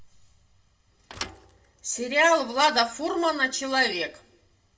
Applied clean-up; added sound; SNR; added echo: none; Thump, thud; 19 dB; reverberation time 0.3 s.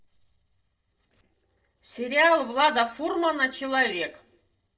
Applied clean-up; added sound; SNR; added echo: neural separator model SepFormer DNS4.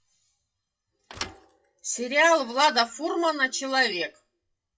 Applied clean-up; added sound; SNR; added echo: classical method WPE with log-MMSE.